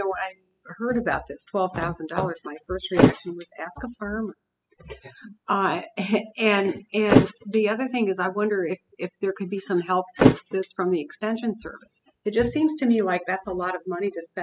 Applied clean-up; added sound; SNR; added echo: classical method spectral subtraction.